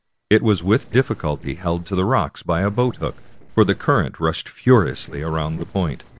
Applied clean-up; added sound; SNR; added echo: neural separator model SepFormer DNS4.